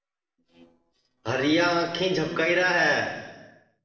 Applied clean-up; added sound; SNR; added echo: neural separator model SepFormer DNS4.